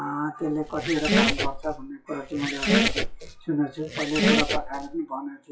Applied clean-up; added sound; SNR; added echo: classical method WPE with log-MMSE.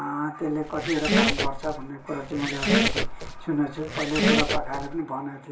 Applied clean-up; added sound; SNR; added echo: none; Squeak; -4 dB; reverberation time 0.4 s.